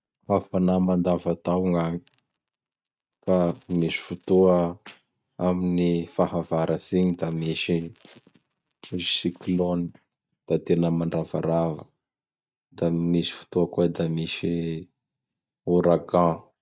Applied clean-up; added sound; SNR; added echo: neural mask model RNNoise.